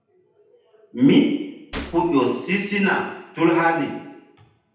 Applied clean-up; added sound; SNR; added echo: none; Gunshot, gunfire; 15 dB; reverberation time 0.8 s.